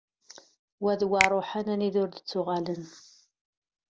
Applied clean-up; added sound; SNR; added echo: none; Finger snapping; 5 dB; none.